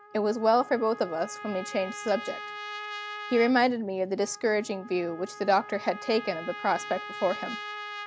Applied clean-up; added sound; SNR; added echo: none; Trumpet; 12 dB; none.